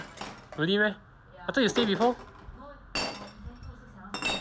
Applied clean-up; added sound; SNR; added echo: none; Chink, clink; 7 dB; none.